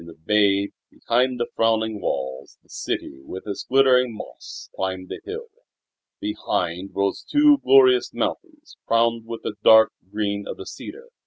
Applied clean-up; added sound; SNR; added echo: none; none; none; none.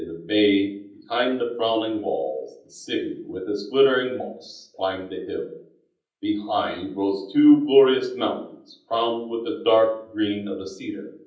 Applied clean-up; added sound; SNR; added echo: none; none; none; reverberation time 0.6 s.